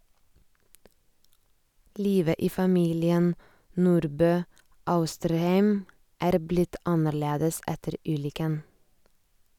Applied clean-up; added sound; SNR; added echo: none; none; none; none.